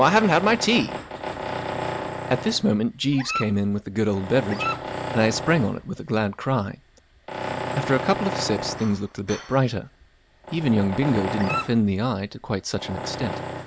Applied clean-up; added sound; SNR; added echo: none; Tools + Dog; 8 dB; none.